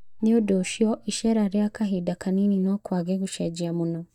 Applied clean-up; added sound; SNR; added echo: neural mask model DeepFilterNet 3.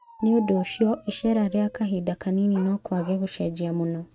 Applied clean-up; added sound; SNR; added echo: neural mask model RNNoise.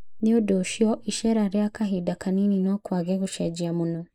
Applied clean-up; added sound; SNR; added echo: neural mask model Resemble Enhance denoiser.